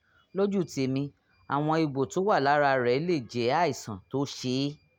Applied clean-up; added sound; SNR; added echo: none; none; none; none.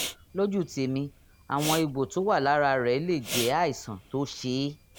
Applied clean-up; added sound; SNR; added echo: none; Respiratory sounds; 12 dB; none.